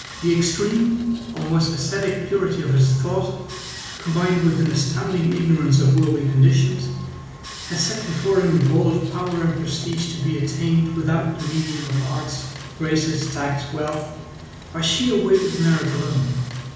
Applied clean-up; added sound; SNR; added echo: none; Sawing; 16 dB; reverberation time 1.0 s.